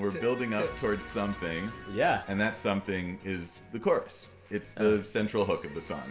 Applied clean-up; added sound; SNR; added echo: none; none; none; reverberation time 1.5 s.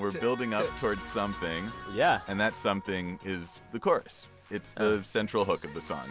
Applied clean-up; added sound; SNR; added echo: none; none; none; none.